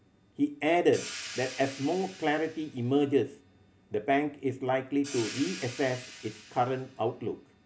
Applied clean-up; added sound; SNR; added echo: none; Hi-hat; 16 dB; none.